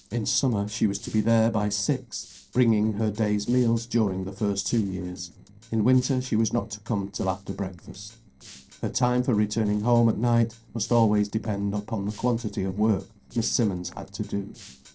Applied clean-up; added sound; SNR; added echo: neural separator model SepFormer DNS4.